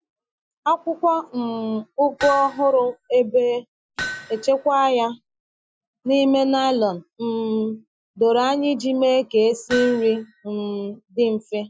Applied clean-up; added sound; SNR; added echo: classical method Wiener filter.